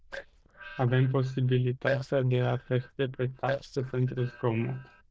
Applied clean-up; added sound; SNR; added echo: neural diffusion model UNIVERSE++.